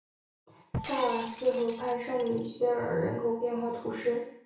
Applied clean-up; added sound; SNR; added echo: none; Shatter; 14 dB; reverberation time 0.6 s.